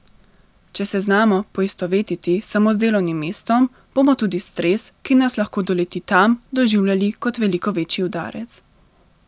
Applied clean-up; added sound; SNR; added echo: none; none; none; none.